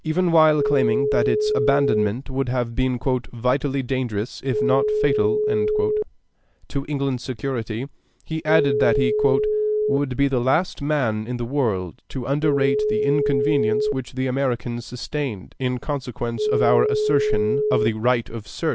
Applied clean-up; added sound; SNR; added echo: none; Telephone; 2 dB; none.